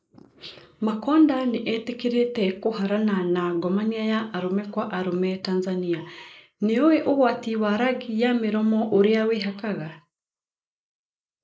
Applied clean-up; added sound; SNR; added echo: neural mask model Resemble Enhance denoiser.